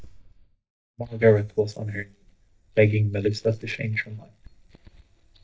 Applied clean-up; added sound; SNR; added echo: neural mask model DeepFilterNet 3.